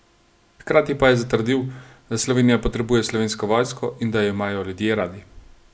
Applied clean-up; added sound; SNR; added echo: none; none; none; none.